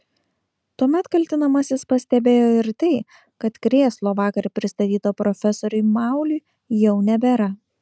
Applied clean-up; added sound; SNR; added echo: none; none; none; none.